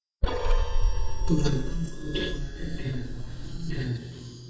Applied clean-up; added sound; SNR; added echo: neural mask model DeepFilterNet 3.